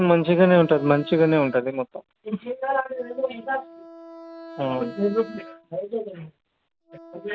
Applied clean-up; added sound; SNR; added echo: none; Wind instrument, woodwind instrument; 19 dB; none.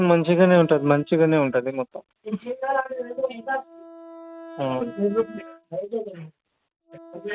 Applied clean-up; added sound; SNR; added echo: neural mask model RNNoise.